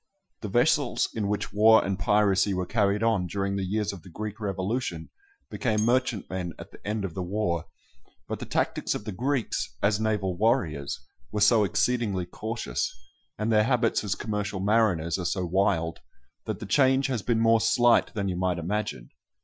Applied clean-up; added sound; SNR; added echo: classical method Wiener filter.